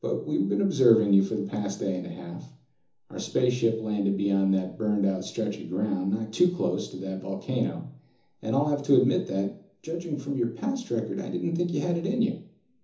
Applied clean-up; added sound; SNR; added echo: none; none; none; reverberation time 0.7 s.